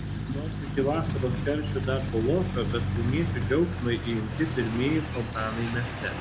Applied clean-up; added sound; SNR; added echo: none; Truck; 2 dB; reverberation time 0.4 s.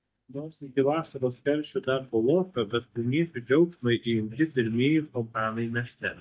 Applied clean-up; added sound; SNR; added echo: neural mask model DeepFilterNet 3.